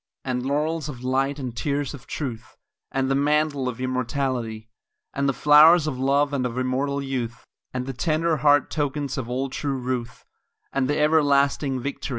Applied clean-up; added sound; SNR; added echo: none; none; none; none.